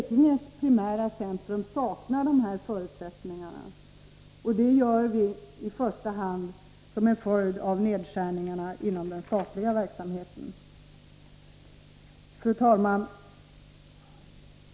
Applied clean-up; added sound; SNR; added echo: none; none; none; none.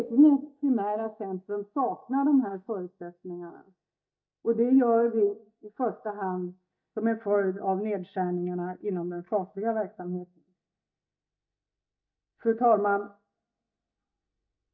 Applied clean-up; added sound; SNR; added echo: neural mask model DeepFilterNet 3.